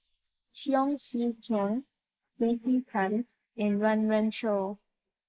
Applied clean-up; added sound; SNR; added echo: neural mask model Resemble Enhance denoiser.